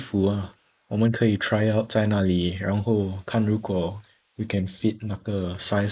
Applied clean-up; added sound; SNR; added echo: neural mask model Resemble Enhance denoiser.